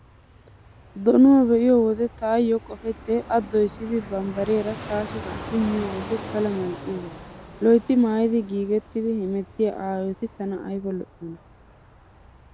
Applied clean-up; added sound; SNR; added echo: none; Fixed-wing aircraft, airplane; 16 dB; none.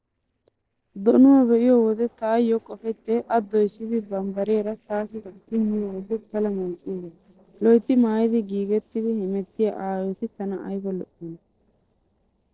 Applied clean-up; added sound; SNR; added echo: neural separator model SepFormer DNS4.